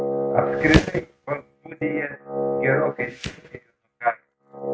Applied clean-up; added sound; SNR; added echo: neural mask model RNNoise.